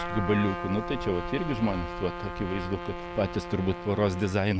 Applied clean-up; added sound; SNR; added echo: none; Trumpet; 8 dB; none.